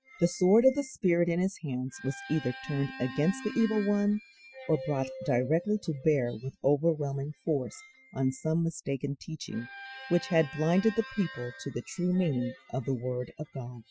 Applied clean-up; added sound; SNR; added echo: classical method Wiener filter.